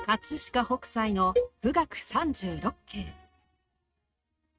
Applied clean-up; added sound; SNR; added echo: neural mask model RNNoise.